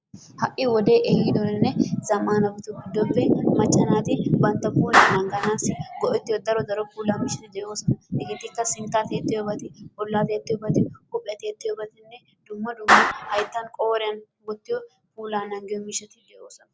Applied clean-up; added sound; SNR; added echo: none; Clapping; 6 dB; none.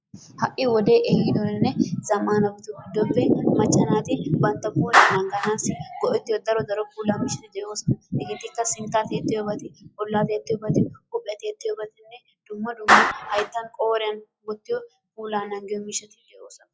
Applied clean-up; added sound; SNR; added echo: classical method log-MMSE.